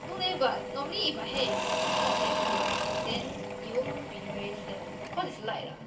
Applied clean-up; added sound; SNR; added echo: none; Engine / Drill / Mechanisms; -2 dB; reverberation time 0.2 s.